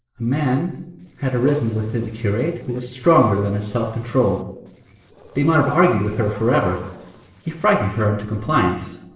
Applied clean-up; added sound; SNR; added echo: neural separator model SepFormer DNS4.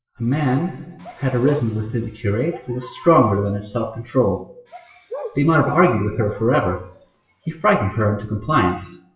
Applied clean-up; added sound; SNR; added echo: classical method WPE with log-MMSE.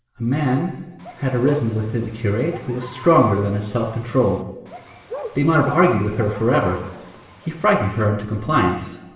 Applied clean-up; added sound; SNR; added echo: none; Bird; 18 dB; reverberation time 1.3 s.